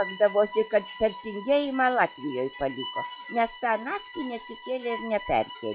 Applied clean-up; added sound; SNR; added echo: classical method log-MMSE.